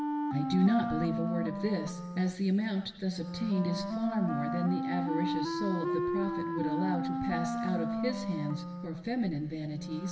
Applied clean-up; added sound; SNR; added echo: none; Wind instrument, woodwind instrument; 2 dB; reverberation time 1.0 s.